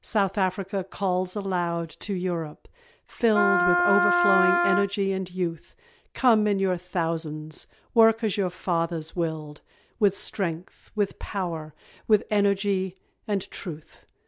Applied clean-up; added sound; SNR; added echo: none; Wind instrument, woodwind instrument; -3 dB; none.